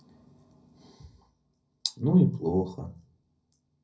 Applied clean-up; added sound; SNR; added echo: none; none; none; reverberation time 0.5 s.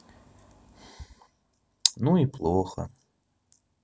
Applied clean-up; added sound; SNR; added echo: none; none; none; none.